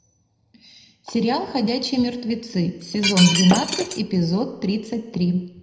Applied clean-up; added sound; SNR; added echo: none; Shatter; 2 dB; reverberation time 0.7 s.